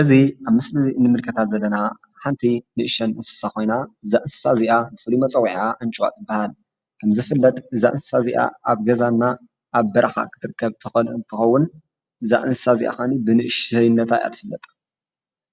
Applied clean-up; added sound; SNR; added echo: none; none; none; none.